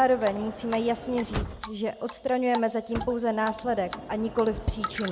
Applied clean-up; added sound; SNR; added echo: none; Drip + Sliding door / Motor vehicle (road); 10 dB; none.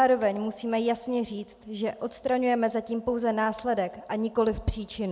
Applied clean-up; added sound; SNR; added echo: none; none; none; none.